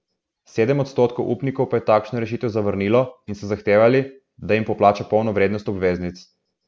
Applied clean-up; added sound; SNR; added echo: none; none; none; none.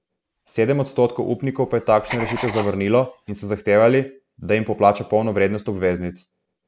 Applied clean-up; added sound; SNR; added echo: none; Writing; 14 dB; none.